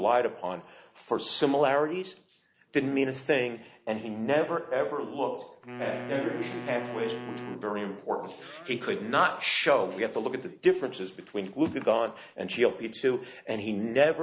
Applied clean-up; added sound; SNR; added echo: none; Wind instrument, woodwind instrument; 12 dB; none.